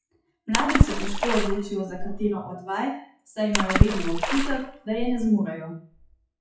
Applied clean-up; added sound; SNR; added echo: classical method WPE with log-MMSE.